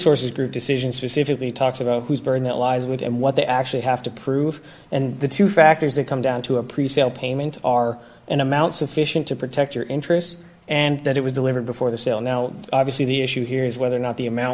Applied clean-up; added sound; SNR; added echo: none; none; none; none.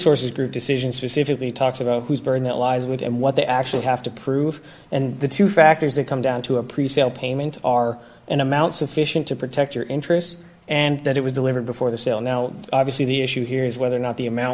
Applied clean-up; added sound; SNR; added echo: none; Slam / Wood; 13 dB; none.